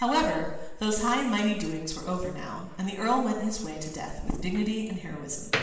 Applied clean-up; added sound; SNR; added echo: none; Slam; 13 dB; reverberation time 1.1 s.